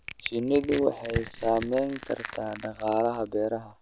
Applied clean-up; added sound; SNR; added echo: none; Crushing; 10 dB; none.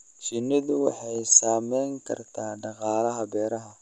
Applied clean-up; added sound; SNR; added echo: none; none; none; none.